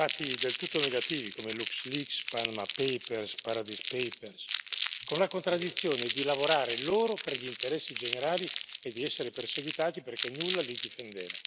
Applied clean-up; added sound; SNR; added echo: none; Crumpling, crinkling; -5 dB; none.